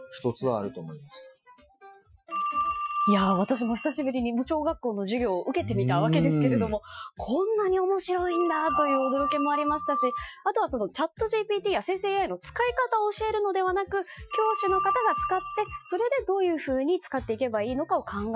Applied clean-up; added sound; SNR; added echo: classical method Wiener filter.